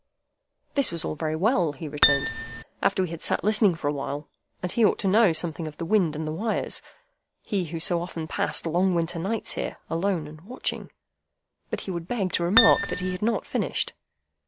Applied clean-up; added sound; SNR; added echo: none; Acoustic guitar; -5 dB; none.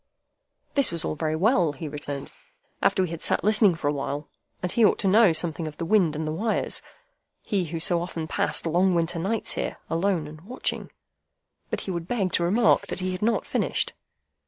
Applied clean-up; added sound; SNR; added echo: neural mask model Resemble Enhance denoiser.